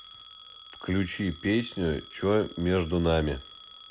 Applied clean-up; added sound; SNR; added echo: none; Telephone; 14 dB; none.